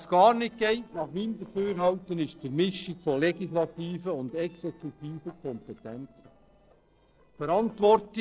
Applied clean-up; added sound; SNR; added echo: neural separator model SepFormer DNS4.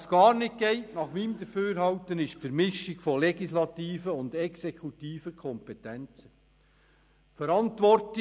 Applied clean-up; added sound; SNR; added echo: none; none; none; none.